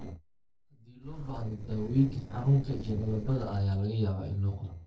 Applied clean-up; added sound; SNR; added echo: neural separator model SepFormer DNS4.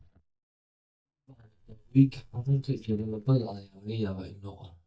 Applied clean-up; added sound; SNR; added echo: neural mask model DeepFilterNet 3.